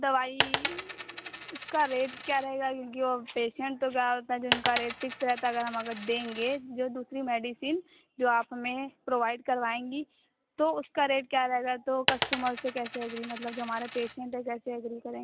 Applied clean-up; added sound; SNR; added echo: none; Coin (dropping); 1 dB; none.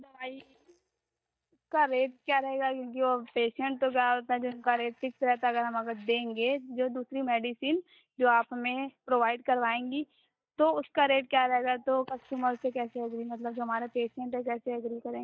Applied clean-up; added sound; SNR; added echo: neural mask model DeepFilterNet 3.